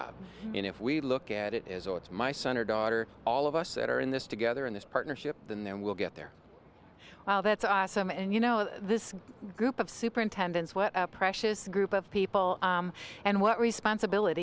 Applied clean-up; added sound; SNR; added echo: none; none; none; none.